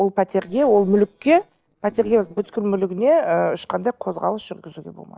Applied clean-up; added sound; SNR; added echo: neural separator model SepFormer DNS4.